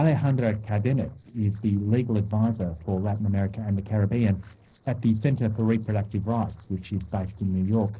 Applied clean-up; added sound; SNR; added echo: neural separator model SepFormer DNS4.